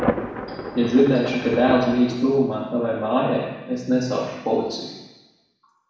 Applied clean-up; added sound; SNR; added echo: none; Thunder; 10 dB; reverberation time 1.1 s.